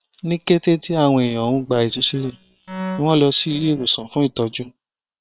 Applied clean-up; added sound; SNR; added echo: neural separator model SepFormer WHAM!.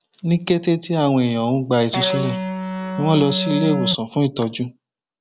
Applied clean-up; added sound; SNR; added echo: none; Electric guitar; 3 dB; none.